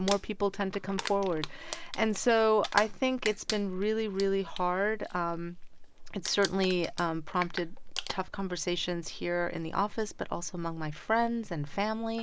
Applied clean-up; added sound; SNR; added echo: none; Crumpling, crinkling; 14 dB; none.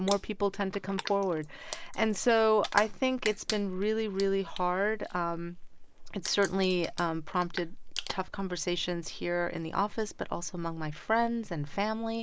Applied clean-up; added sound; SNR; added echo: neural mask model Resemble Enhance denoiser.